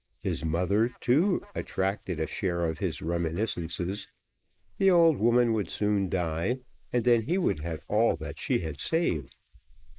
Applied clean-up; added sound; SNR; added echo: neural mask model Resemble Enhance denoiser.